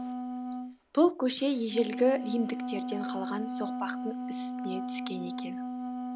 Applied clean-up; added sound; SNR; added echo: none; Wind instrument, woodwind instrument; 4 dB; none.